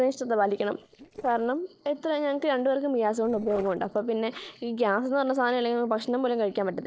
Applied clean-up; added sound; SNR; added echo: neural separator model SepFormer DNS4.